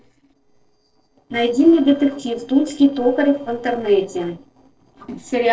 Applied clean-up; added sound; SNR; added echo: neural separator model SepFormer DNS4.